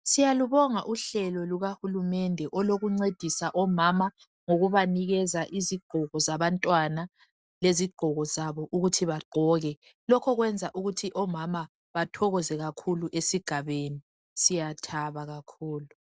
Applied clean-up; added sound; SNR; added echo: none; none; none; none.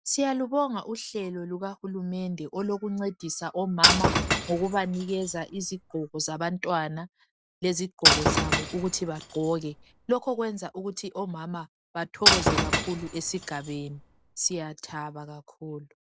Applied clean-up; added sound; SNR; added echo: none; Shatter / Crushing; -4 dB; none.